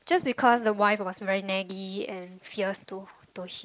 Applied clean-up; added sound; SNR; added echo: neural mask model Resemble Enhance denoiser.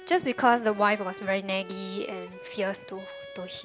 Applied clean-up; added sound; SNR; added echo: none; Bowed string instrument; 16 dB; none.